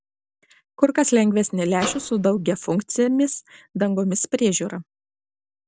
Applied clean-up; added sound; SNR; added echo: none; Microwave oven; 12 dB; none.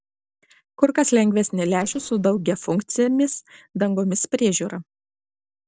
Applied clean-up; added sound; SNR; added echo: neural separator model SepFormer DNS4.